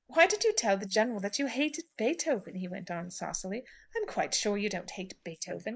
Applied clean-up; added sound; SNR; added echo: neural mask model Resemble Enhance denoiser.